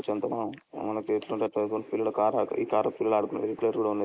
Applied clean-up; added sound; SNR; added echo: neural mask model Resemble Enhance denoiser.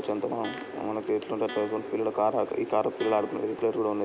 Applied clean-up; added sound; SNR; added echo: none; Guitar; 18 dB; none.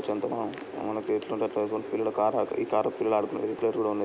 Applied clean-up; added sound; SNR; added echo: none; none; none; none.